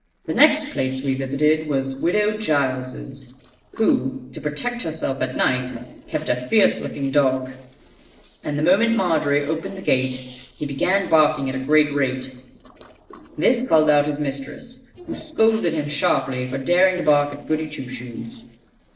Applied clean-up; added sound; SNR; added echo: neural separator model SepFormer DNS4.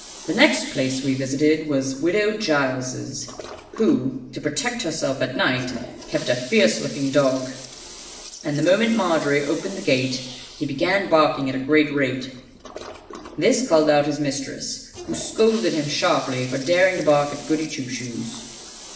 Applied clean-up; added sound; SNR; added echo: none; Toilet flush; 17 dB; reverberation time 0.8 s.